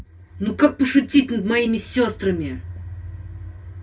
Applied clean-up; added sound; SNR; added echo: none; none; none; reverberation time 0.1 s.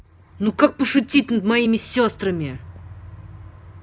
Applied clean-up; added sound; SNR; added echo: none; none; none; none.